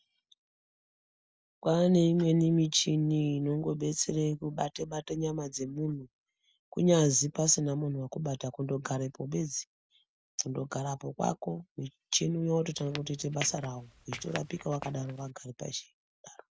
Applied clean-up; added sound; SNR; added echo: none; Squeak / Walk, footsteps; 13 dB; none.